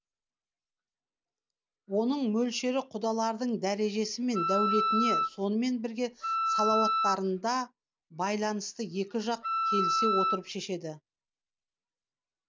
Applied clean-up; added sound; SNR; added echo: none; Wind instrument, woodwind instrument; -3 dB; none.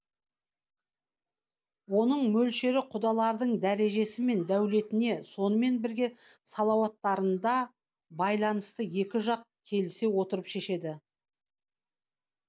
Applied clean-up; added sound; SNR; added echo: none; none; none; none.